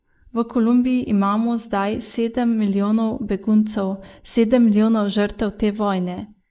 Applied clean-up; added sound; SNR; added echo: neural mask model Resemble Enhance denoiser.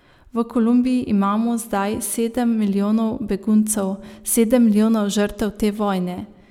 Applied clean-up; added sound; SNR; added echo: none; none; none; none.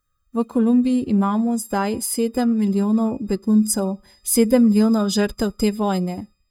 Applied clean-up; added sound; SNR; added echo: neural mask model DeepFilterNet 3.